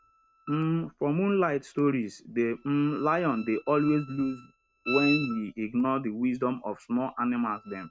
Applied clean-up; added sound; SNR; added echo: neural mask model RNNoise.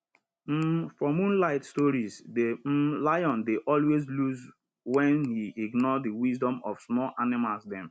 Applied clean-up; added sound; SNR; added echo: none; none; none; none.